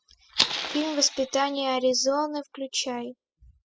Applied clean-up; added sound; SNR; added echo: classical method spectral subtraction.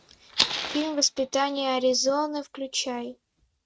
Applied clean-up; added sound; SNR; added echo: neural mask model RNNoise.